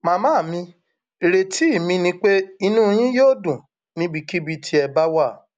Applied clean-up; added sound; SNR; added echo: none; none; none; none.